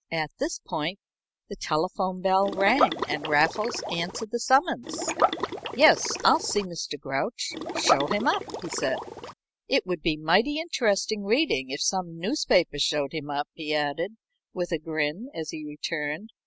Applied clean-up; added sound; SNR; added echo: none; Liquid; 3 dB; none.